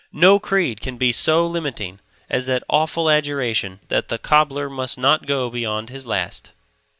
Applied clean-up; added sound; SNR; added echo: none; none; none; none.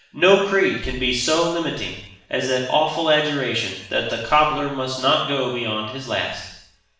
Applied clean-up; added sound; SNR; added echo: none; none; none; reverberation time 0.7 s.